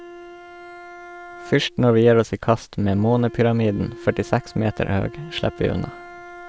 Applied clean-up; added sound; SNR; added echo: none; Bowed string instrument; 19 dB; none.